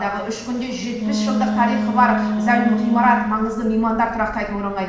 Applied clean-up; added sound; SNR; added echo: none; Wind instrument, woodwind instrument; 2 dB; reverberation time 1.0 s.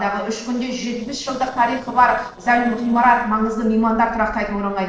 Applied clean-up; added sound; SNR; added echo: neural separator model SepFormer DNS4.